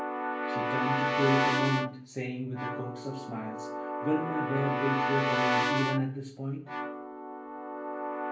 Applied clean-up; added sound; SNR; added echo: none; Keyboard (musical) / Brass instrument; -2 dB; reverberation time 0.5 s.